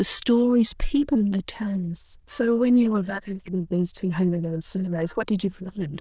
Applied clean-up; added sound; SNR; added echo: neural diffusion model UNIVERSE++.